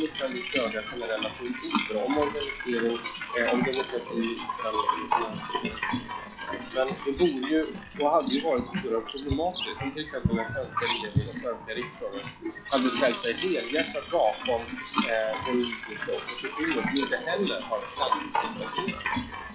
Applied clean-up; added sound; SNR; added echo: classical method log-MMSE.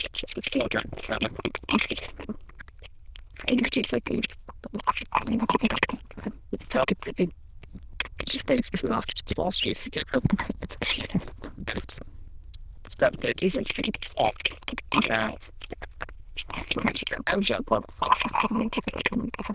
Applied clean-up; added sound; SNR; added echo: neural diffusion model UNIVERSE++.